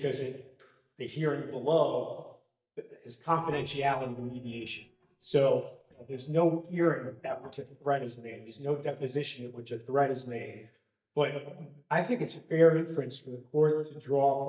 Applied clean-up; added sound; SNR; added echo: neural mask model DeepFilterNet 3.